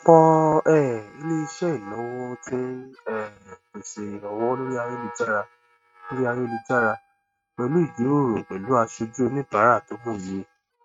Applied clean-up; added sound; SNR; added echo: neural mask model RNNoise.